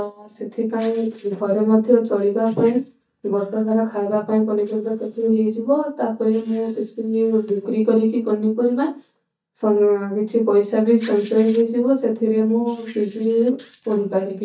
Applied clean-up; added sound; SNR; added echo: neural mask model DeepFilterNet 3.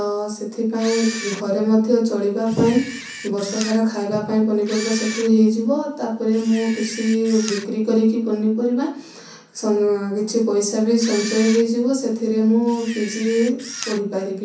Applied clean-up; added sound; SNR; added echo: none; Camera; 14 dB; reverberation time 0.6 s.